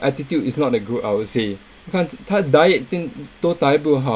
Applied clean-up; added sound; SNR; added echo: none; none; none; none.